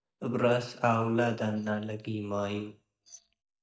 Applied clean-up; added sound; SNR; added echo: neural mask model DeepFilterNet 3.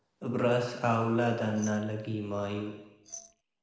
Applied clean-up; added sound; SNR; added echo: none; Glass; 16 dB; reverberation time 1.0 s.